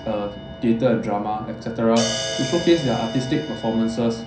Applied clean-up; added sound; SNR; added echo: none; Crash cymbal; 10 dB; reverberation time 0.6 s.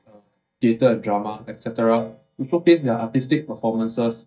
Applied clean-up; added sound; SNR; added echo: neural mask model DeepFilterNet 3.